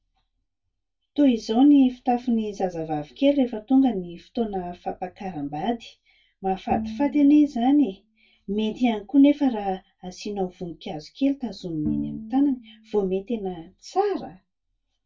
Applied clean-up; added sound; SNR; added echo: none; Bowed string instrument; 13 dB; reverberation time 0.1 s.